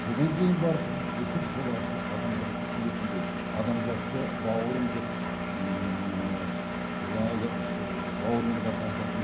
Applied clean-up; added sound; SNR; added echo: none; Engine; 0 dB; reverberation time 0.4 s.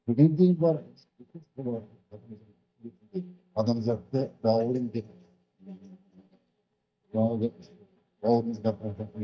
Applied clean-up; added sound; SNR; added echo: neural mask model DeepFilterNet 3.